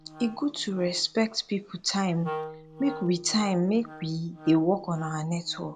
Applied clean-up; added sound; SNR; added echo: none; Wind instrument, woodwind instrument; 15 dB; none.